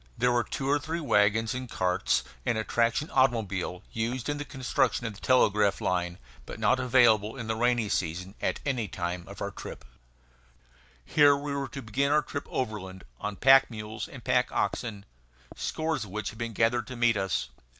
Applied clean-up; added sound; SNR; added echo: none; none; none; none.